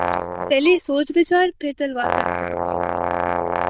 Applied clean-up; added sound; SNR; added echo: neural diffusion model UNIVERSE++.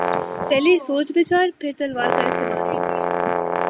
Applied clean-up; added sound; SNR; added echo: none; Brass instrument; 2 dB; none.